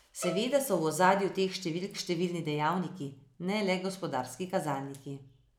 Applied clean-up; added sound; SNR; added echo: none; Bowed string instrument; 12 dB; none.